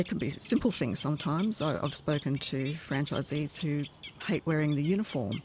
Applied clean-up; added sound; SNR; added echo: none; Bird; 17 dB; none.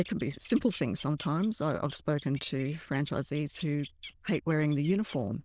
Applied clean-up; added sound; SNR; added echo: neural diffusion model UNIVERSE++.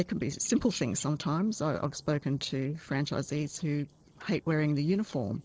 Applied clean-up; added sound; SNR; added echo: neural separator model SepFormer DNS4.